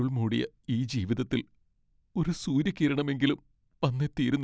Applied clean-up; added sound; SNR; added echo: none; none; none; none.